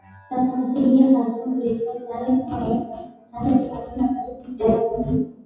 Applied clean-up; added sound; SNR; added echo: classical method WPE with log-MMSE.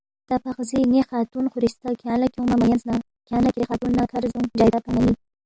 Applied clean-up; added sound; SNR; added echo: none; none; none; none.